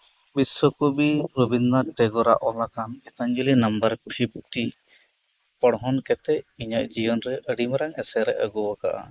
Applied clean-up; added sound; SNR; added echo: neural mask model Resemble Enhance denoiser.